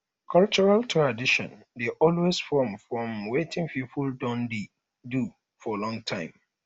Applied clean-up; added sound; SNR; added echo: none; none; none; none.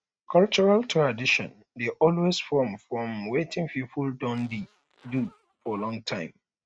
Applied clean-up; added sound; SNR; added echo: neural mask model RNNoise.